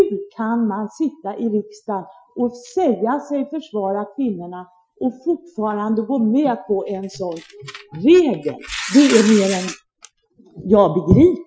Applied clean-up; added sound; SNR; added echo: classical method Wiener filter.